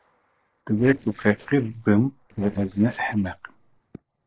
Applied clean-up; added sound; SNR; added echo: neural separator model SepFormer DNS4.